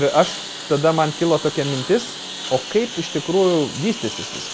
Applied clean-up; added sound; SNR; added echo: none; Engine; 10 dB; none.